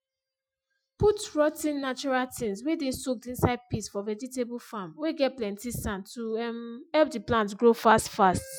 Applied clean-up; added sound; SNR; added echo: classical method Wiener filter.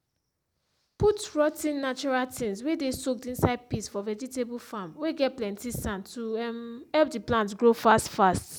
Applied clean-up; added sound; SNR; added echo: none; none; none; none.